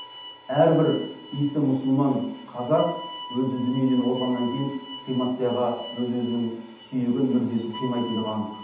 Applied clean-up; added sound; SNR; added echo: none; Bowed string instrument; 13 dB; reverberation time 0.8 s.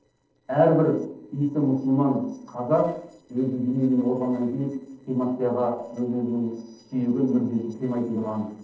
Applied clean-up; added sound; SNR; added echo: neural separator model SepFormer DNS4.